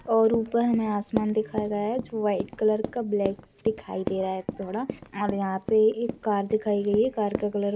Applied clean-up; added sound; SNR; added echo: none; Run; 11 dB; none.